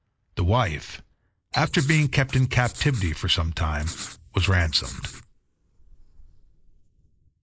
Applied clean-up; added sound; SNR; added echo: neural mask model Resemble Enhance denoiser.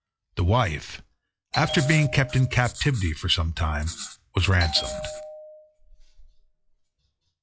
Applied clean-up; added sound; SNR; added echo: classical method log-MMSE.